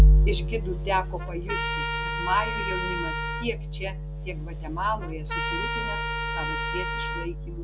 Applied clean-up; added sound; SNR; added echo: none; Trumpet; 7 dB; none.